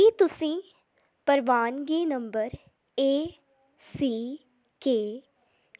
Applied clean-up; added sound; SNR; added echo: none; none; none; none.